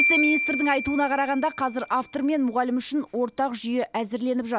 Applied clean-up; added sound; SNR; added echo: none; Marimba, xylophone; 6 dB; none.